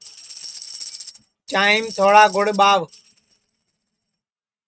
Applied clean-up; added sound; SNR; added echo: neural mask model RNNoise.